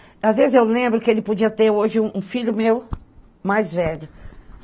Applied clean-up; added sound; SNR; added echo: none; none; none; none.